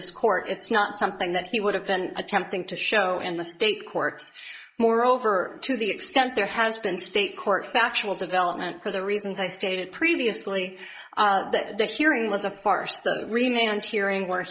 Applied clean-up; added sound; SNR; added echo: neural mask model Resemble Enhance denoiser.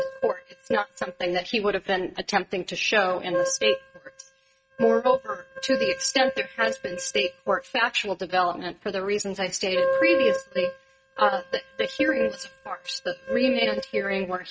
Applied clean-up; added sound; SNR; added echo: neural mask model RNNoise.